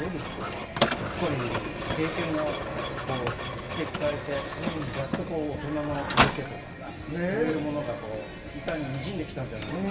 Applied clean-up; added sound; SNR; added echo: none; Mechanisms; 1 dB; reverberation time 2.3 s.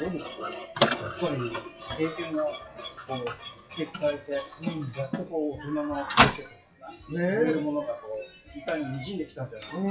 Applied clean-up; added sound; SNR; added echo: classical method WPE with log-MMSE.